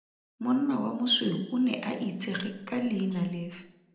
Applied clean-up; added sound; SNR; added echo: neural separator model SepFormer DNS4.